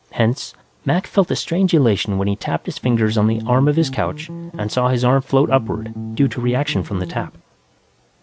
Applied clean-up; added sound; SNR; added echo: none; Bass guitar; 10 dB; none.